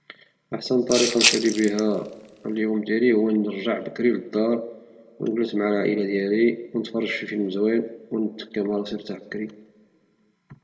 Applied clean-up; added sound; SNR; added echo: none; Rattle (instrument); 2 dB; reverberation time 0.8 s.